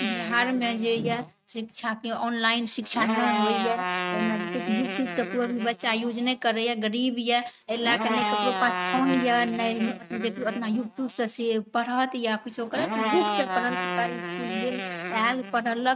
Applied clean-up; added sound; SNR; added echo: neural mask model RNNoise.